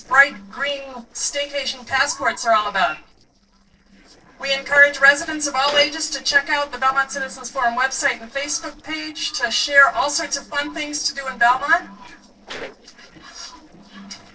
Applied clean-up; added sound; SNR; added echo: neural separator model SepFormer DNS4.